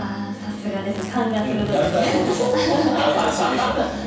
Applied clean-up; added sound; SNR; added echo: none; Zipper (clothing); 13 dB; reverberation time 0.7 s.